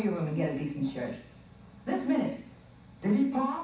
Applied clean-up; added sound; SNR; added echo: none; none; none; reverberation time 0.7 s.